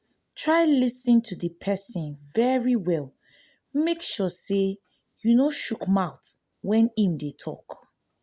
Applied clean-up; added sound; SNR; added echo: none; none; none; none.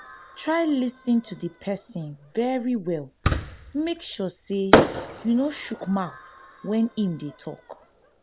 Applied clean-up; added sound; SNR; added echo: none; Fireworks; 2 dB; none.